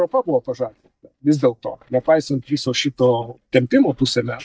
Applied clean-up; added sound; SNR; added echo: neural mask model DeepFilterNet 3.